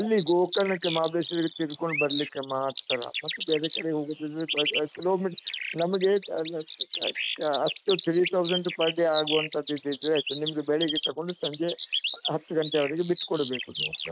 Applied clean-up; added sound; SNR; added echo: neural mask model Resemble Enhance denoiser.